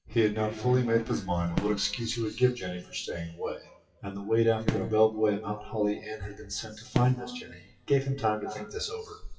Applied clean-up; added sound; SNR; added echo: classical method WPE with log-MMSE.